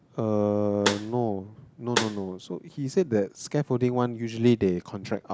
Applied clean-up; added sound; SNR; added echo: none; Snare drum; 3 dB; none.